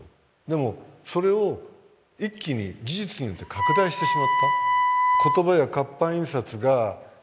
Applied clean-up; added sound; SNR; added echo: none; Wind instrument, woodwind instrument; -2 dB; none.